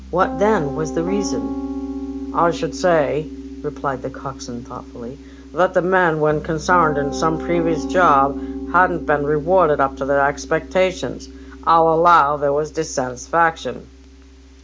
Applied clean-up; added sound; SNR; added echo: none; Piano; 10 dB; none.